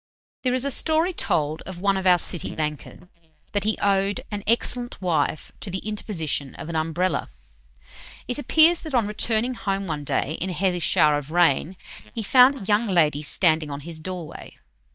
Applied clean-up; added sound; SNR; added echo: neural mask model DeepFilterNet 3.